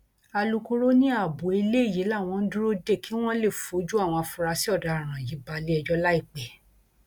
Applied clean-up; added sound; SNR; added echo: none; none; none; none.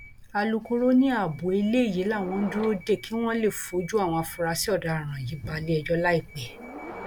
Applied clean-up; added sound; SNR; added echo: none; Thump, thud + Subway, metro, underground / Door; 17 dB; none.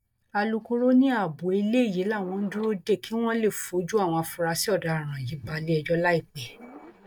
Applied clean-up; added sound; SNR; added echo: neural mask model DeepFilterNet 3.